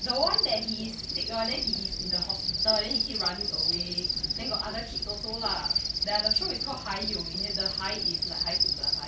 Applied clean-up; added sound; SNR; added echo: none; Cricket; -5 dB; none.